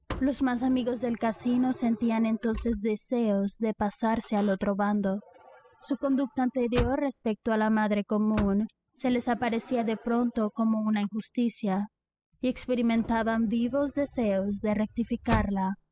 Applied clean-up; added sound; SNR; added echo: classical method spectral subtraction.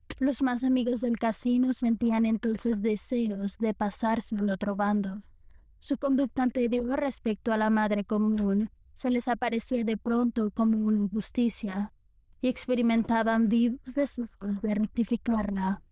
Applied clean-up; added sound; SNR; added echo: neural diffusion model UNIVERSE++.